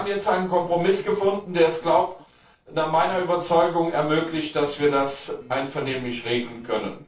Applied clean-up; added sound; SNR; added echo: neural separator model SepFormer DNS4.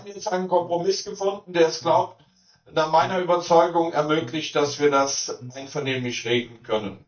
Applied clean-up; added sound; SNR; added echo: neural mask model DeepFilterNet 3.